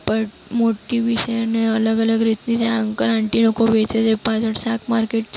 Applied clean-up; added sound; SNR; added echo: none; none; none; none.